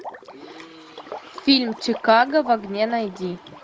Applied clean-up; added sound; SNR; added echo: none; Water / Liquid; 17 dB; none.